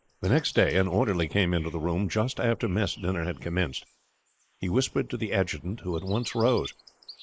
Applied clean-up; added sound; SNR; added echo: neural mask model Resemble Enhance denoiser.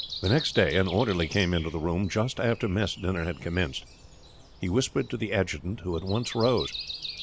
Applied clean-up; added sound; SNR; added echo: none; Breathing; 13 dB; none.